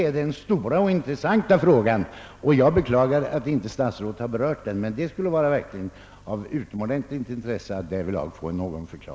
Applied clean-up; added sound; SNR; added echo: none; none; none; none.